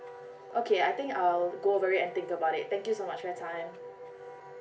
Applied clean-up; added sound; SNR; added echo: none; Wind instrument, woodwind instrument; 15 dB; reverberation time 0.3 s.